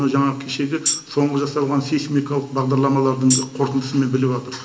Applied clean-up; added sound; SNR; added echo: none; Tambourine; 7 dB; reverberation time 1.3 s.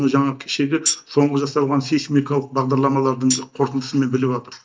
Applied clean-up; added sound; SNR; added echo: neural mask model DeepFilterNet 3.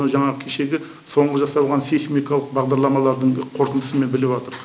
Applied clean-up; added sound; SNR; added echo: none; none; none; none.